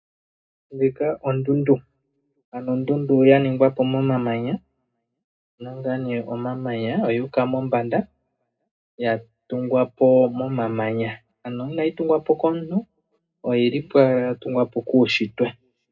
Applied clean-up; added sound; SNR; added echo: none; none; none; reverberation time 0.2 s.